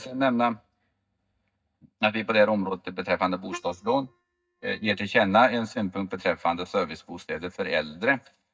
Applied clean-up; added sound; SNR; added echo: neural mask model DeepFilterNet 3.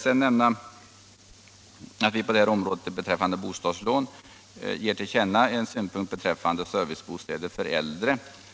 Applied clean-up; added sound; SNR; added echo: none; none; none; none.